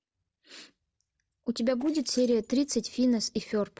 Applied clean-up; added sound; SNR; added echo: neural separator model SepFormer DNS4.